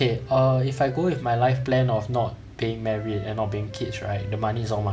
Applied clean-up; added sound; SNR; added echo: none; Wind instrument, woodwind instrument; 20 dB; none.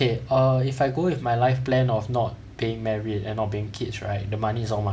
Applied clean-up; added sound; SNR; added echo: none; none; none; none.